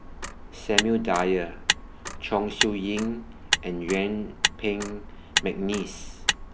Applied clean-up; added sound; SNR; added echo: none; Motor vehicle (road); 2 dB; none.